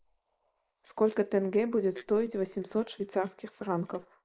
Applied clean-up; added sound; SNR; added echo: neural mask model Resemble Enhance denoiser.